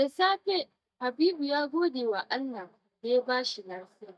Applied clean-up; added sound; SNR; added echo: neural mask model DeepFilterNet 3.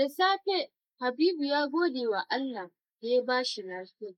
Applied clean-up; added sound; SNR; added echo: neural mask model Resemble Enhance denoiser.